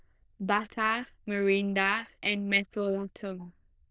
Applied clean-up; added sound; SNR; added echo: neural diffusion model UNIVERSE++.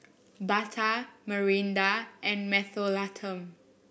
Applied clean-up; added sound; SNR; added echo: none; none; none; none.